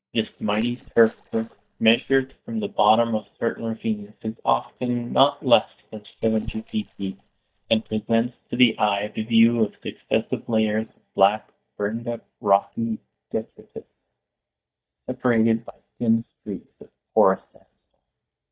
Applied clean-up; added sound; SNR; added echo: neural mask model DeepFilterNet 3.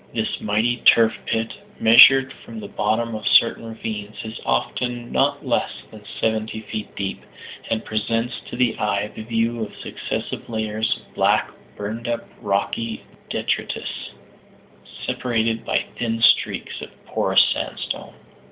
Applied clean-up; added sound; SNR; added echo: none; none; none; none.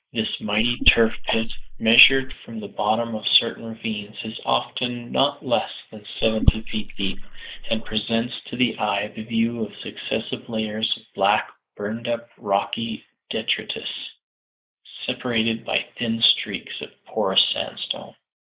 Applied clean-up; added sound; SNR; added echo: neural mask model Resemble Enhance denoiser.